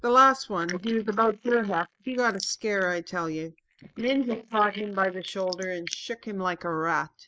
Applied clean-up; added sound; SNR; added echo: neural mask model Resemble Enhance denoiser.